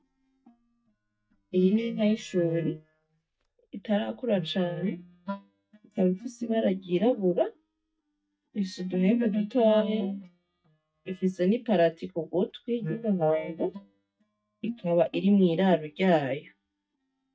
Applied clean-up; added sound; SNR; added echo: neural mask model DeepFilterNet 3.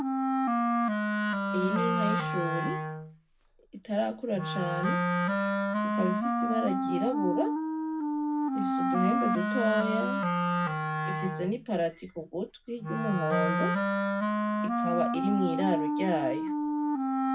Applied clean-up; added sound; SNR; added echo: none; Wind instrument, woodwind instrument; -4 dB; reverberation time 0.3 s.